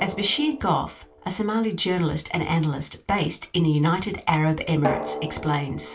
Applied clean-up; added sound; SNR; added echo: none; Drum; 12 dB; reverberation time 0.2 s.